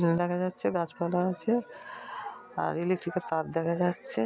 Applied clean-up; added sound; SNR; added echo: none; none; none; none.